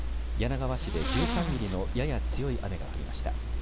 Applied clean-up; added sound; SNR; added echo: none; Zipper (clothing); -4 dB; none.